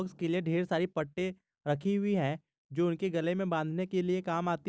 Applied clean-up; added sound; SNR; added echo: none; none; none; none.